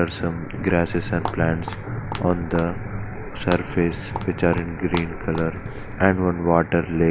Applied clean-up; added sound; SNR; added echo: none; Walk, footsteps; 12 dB; none.